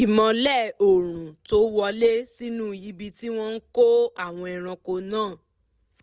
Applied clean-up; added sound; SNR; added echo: none; none; none; none.